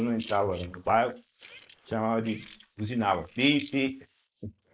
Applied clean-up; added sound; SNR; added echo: neural mask model Resemble Enhance denoiser.